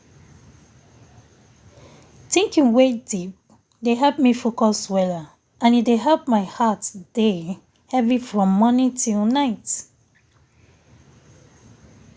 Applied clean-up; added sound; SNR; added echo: none; none; none; none.